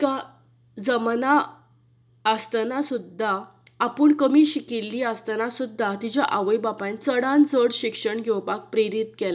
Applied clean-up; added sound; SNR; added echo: none; none; none; none.